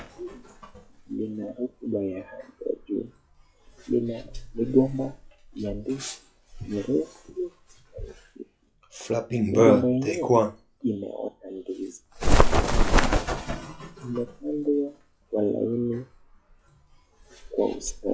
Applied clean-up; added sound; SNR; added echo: classical method WPE with log-MMSE.